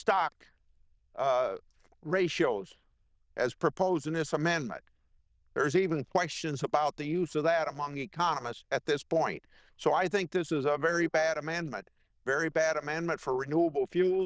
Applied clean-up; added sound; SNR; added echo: neural diffusion model UNIVERSE++.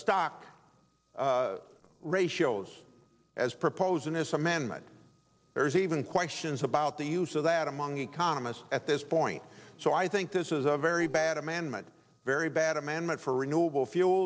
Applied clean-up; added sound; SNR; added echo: neural separator model SepFormer DNS4.